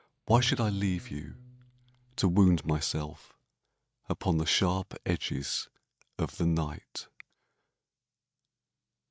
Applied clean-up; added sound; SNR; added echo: neural mask model DeepFilterNet 3.